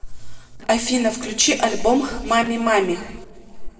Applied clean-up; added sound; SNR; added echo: neural separator model SepFormer DNS4.